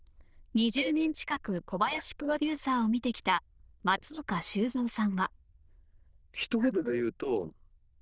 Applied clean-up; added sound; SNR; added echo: neural diffusion model UNIVERSE++.